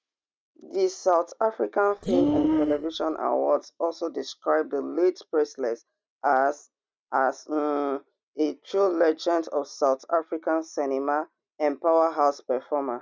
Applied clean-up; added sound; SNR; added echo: neural mask model RNNoise.